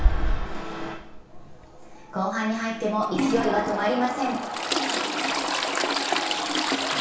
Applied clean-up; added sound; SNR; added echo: none; Trickle, dribble / Toilet flush; -2 dB; reverberation time 0.6 s.